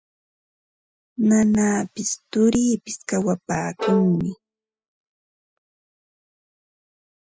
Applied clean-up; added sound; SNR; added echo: classical method spectral subtraction.